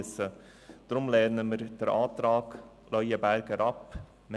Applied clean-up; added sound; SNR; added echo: none; none; none; none.